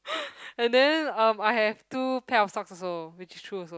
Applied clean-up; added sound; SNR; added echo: none; none; none; none.